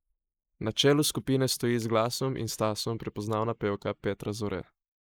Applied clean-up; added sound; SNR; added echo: neural mask model Resemble Enhance denoiser.